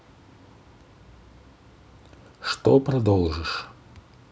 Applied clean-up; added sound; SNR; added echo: none; none; none; none.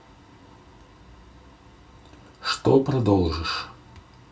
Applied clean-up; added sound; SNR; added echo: none; none; none; reverberation time 0.2 s.